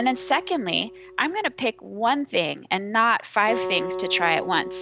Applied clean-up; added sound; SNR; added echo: none; Acoustic guitar; 10 dB; none.